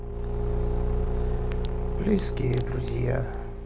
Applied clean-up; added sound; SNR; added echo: none; Engine / Car; -3 dB; none.